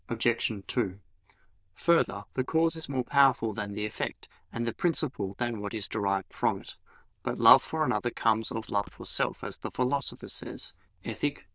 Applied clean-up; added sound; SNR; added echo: neural diffusion model UNIVERSE++.